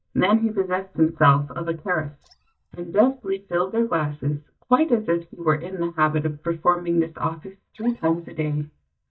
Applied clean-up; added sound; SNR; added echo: neural mask model DeepFilterNet 3.